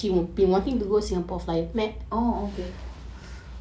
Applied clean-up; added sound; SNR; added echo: none; none; none; none.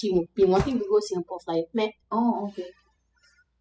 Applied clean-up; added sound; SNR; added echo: classical method spectral subtraction.